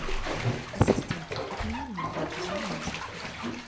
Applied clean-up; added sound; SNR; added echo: none; Bathtub (filling or washing); 0 dB; reverberation time 1.1 s.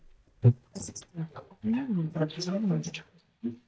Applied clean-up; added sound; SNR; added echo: neural mask model DeepFilterNet 3.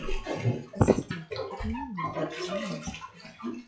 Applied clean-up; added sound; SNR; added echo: classical method WPE with log-MMSE.